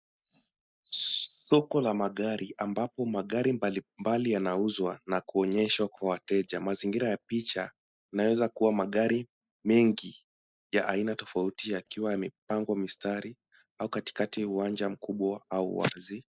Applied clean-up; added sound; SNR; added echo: neural mask model Resemble Enhance denoiser.